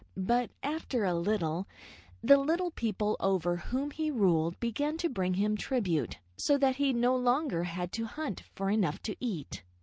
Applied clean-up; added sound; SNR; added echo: none; none; none; none.